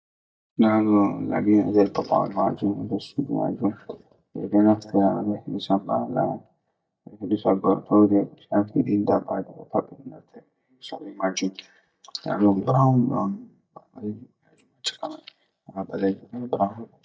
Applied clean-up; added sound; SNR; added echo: neural mask model DeepFilterNet 3.